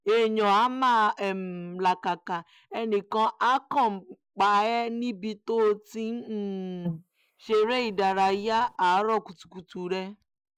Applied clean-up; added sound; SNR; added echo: neural mask model Resemble Enhance denoiser.